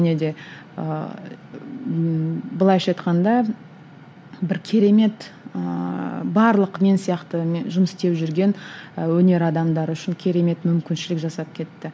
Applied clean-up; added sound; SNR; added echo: none; none; none; none.